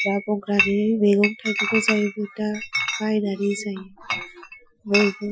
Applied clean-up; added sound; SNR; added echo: classical method Wiener filter.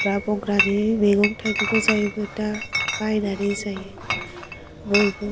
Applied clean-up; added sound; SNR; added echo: none; Chatter / Chink, clink; 5 dB; none.